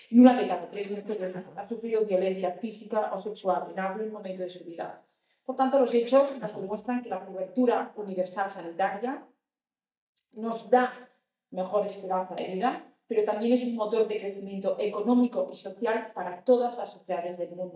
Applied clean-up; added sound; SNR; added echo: neural mask model DeepFilterNet 3.